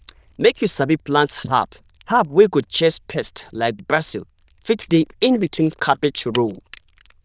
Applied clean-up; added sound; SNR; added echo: neural diffusion model UNIVERSE++.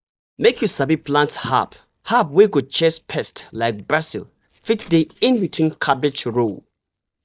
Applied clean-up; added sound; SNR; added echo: neural mask model DeepFilterNet 3.